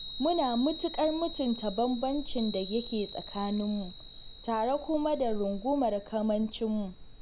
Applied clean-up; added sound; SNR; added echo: none; Chime; 9 dB; none.